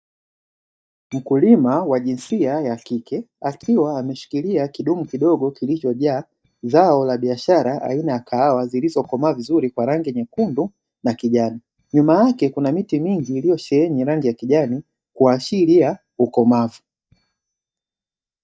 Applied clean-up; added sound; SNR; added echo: neural mask model DeepFilterNet 3.